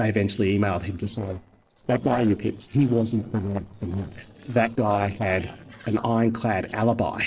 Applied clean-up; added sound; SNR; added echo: neural separator model SepFormer DNS4.